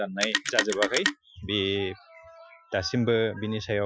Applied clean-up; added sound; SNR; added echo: classical method Wiener filter.